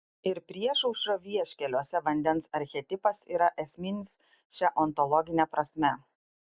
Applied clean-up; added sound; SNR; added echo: none; none; none; none.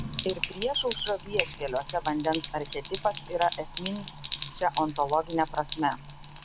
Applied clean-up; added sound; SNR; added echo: none; Sink (filling or washing); 8 dB; none.